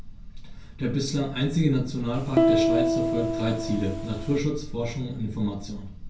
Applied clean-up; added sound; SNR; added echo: none; Piano; -3 dB; reverberation time 0.2 s.